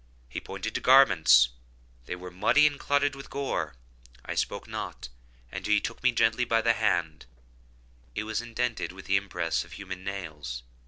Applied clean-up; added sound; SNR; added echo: none; none; none; none.